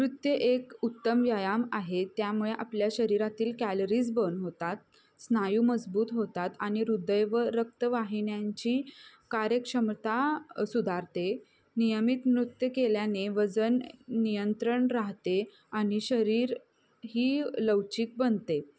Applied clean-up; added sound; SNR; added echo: none; none; none; none.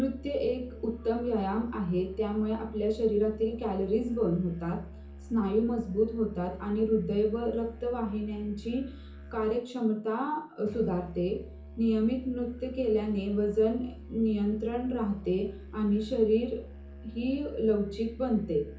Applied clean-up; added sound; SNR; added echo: none; Musical instrument; 15 dB; reverberation time 0.7 s.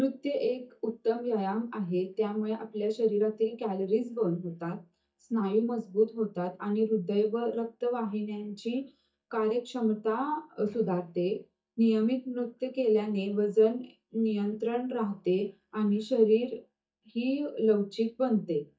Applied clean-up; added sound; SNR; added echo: neural mask model DeepFilterNet 3.